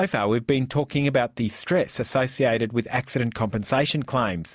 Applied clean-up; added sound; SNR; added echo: none; none; none; none.